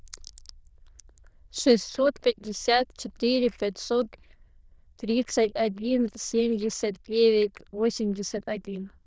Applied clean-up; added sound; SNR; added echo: neural diffusion model UNIVERSE++.